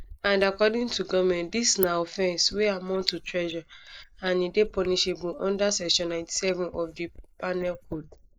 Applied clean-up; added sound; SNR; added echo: neural mask model Resemble Enhance denoiser.